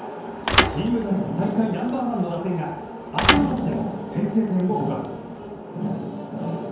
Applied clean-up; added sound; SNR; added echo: none; Thump, thud; 3 dB; reverberation time 0.9 s.